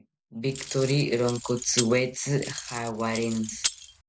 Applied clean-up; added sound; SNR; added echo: none; Keys jangling; 8 dB; none.